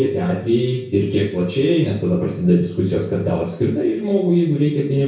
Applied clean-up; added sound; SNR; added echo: none; none; none; reverberation time 0.6 s.